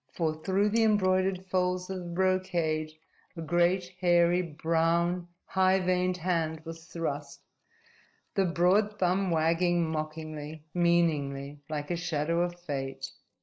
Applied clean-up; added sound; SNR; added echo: neural mask model Resemble Enhance denoiser.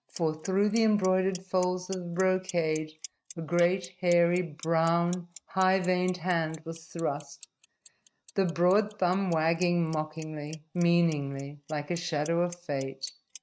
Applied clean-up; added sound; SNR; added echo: neural mask model RNNoise.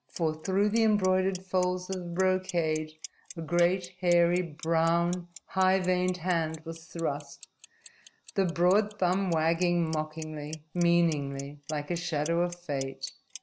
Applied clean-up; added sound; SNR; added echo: none; Clock; 20 dB; none.